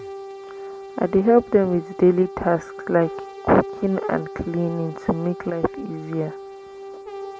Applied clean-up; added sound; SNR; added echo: none; Brass instrument; 14 dB; none.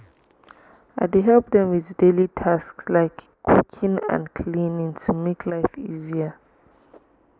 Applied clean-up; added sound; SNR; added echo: none; none; none; none.